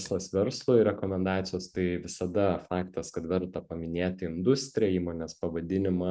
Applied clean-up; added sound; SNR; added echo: none; none; none; none.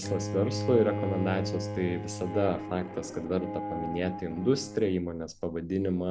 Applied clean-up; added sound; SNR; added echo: none; Bowed string instrument; 6 dB; none.